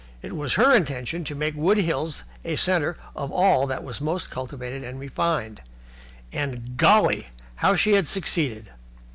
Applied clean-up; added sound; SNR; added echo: none; none; none; none.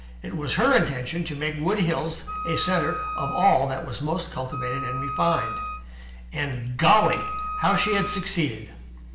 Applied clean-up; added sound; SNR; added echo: none; Wind instrument, woodwind instrument; 7 dB; reverberation time 1.0 s.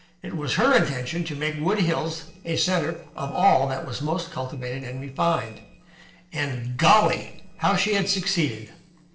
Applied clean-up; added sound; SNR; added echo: neural separator model SepFormer DNS4.